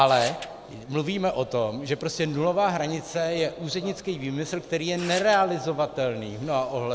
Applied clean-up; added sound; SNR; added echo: none; Tearing; 18 dB; none.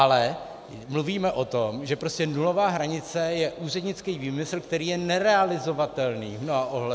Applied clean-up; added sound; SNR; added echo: none; none; none; none.